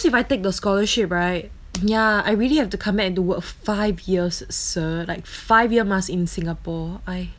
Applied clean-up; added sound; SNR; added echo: none; none; none; none.